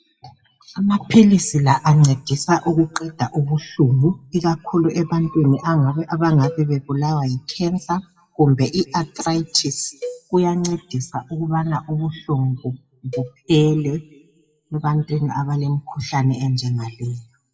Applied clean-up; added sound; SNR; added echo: classical method WPE with log-MMSE.